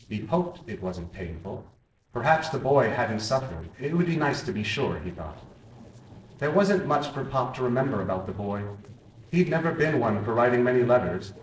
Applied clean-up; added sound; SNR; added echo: neural separator model SepFormer DNS4.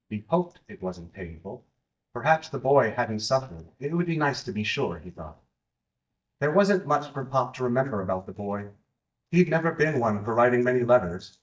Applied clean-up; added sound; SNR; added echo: neural mask model DeepFilterNet 3.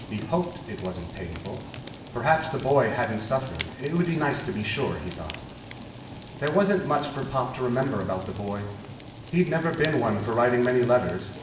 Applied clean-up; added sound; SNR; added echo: none; Fire; 12 dB; reverberation time 0.8 s.